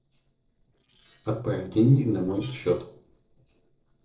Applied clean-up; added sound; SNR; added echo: neural separator model SepFormer DNS4.